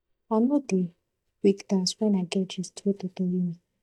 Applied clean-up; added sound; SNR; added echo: neural mask model DeepFilterNet 3.